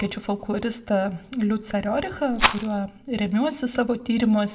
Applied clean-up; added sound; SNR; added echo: none; Rattle; 1 dB; reverberation time 0.3 s.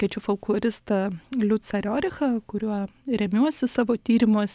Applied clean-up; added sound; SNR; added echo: none; none; none; none.